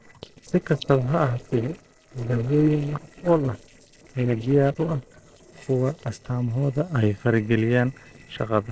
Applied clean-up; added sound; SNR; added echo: neural separator model SepFormer DNS4.